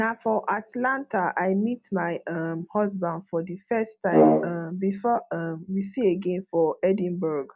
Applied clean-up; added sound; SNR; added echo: none; Brass instrument; -4 dB; none.